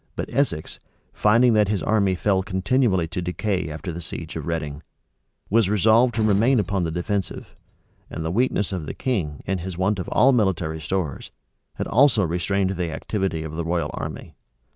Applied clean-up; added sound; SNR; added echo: none; Slam; 18 dB; none.